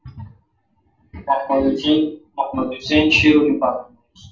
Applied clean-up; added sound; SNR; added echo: none; none; none; reverberation time 0.3 s.